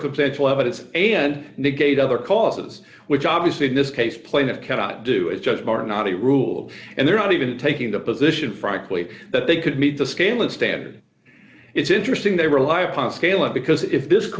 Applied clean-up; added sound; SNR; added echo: none; none; none; none.